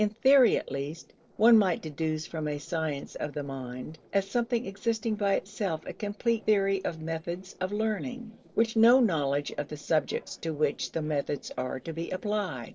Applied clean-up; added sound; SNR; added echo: neural separator model SepFormer DNS4.